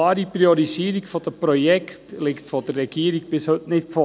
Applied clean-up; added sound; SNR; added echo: none; none; none; none.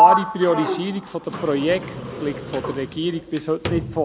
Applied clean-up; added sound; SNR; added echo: none; Sliding door; 0 dB; none.